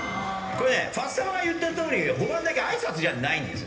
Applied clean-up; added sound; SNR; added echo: none; none; none; reverberation time 1.4 s.